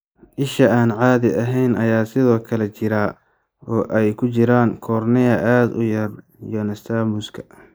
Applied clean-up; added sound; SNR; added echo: neural mask model Resemble Enhance denoiser.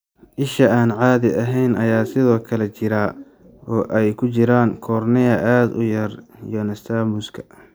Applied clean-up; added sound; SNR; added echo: none; none; none; none.